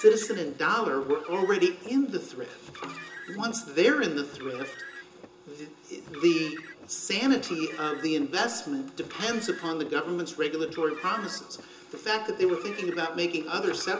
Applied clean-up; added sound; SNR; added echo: none; Car; 18 dB; reverberation time 0.2 s.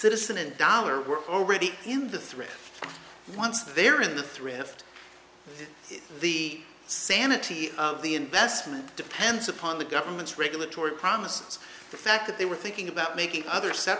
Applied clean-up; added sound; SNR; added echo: none; none; none; none.